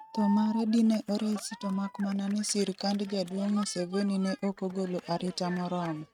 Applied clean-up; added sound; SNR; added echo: neural mask model RNNoise.